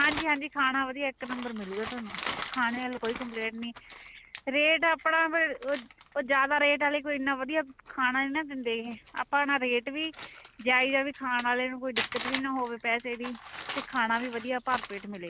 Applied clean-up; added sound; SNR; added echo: none; Crumpling, crinkling; 13 dB; none.